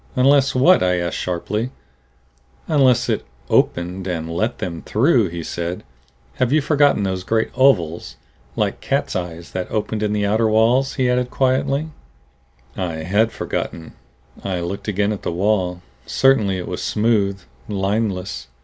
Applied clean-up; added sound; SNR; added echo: none; none; none; none.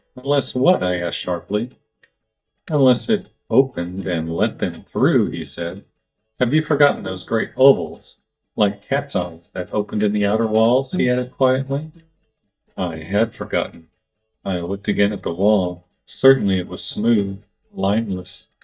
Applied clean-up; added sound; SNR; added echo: neural mask model DeepFilterNet 3.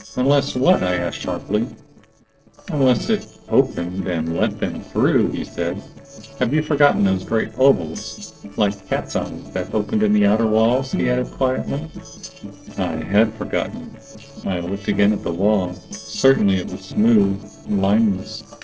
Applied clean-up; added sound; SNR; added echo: neural separator model SepFormer DNS4.